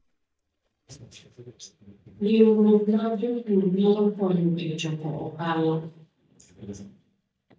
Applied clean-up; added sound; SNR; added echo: neural mask model DeepFilterNet 3.